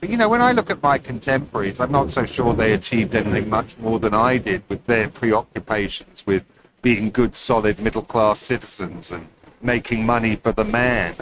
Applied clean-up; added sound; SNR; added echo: neural mask model RNNoise.